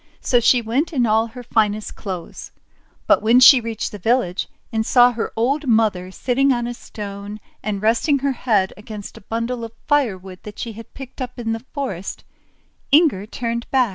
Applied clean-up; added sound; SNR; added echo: none; none; none; none.